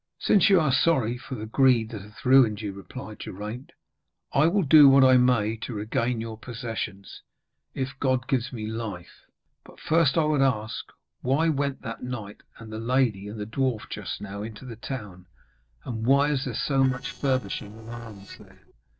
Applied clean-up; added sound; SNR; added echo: neural separator model SepFormer DNS4.